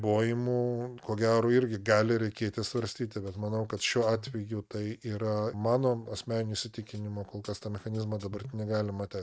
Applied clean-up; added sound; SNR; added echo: neural mask model RNNoise.